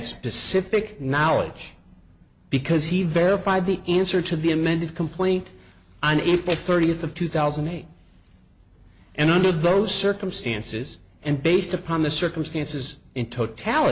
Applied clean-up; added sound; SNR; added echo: none; none; none; none.